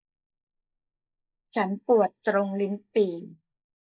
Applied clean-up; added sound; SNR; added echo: neural mask model Resemble Enhance denoiser.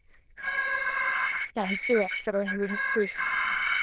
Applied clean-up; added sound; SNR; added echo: neural diffusion model UNIVERSE++.